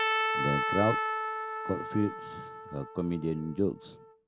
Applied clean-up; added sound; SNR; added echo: none; Trumpet; 0 dB; none.